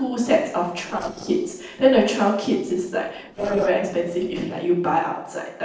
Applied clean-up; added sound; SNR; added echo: neural separator model SepFormer DNS4.